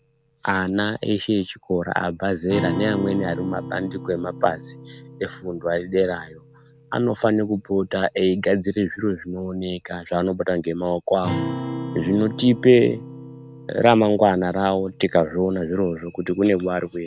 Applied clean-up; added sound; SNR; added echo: none; Acoustic guitar; 13 dB; none.